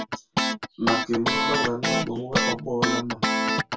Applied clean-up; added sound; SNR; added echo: none; Guitar; -4 dB; reverberation time 0.2 s.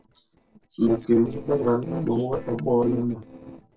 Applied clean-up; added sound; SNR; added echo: neural separator model SepFormer DNS4.